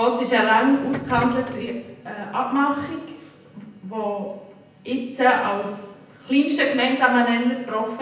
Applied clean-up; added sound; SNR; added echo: none; Subway, metro, underground; 12 dB; reverberation time 0.9 s.